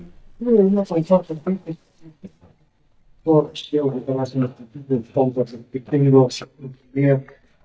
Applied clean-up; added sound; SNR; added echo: neural mask model DeepFilterNet 3.